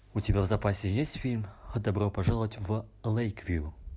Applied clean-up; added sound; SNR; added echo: none; none; none; none.